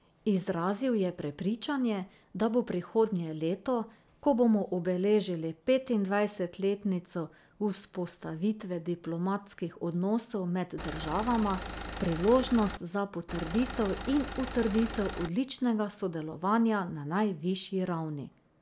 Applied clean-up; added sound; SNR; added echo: none; Engine; 8 dB; none.